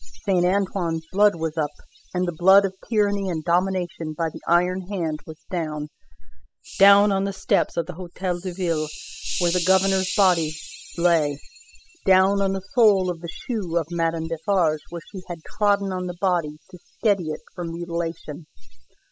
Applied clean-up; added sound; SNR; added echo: classical method spectral subtraction.